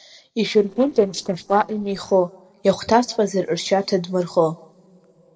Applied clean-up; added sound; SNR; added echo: neural separator model SepFormer DNS4.